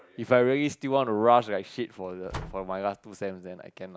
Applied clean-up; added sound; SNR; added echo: none; Slam; 17 dB; none.